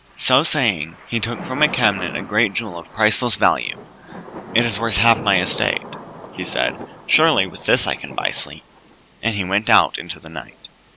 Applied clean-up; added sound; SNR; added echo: none; Thunder / Rain; 14 dB; none.